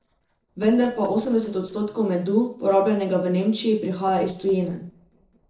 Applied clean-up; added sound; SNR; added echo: neural separator model SepFormer DNS4.